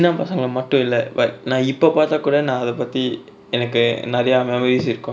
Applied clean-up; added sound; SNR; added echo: none; none; none; none.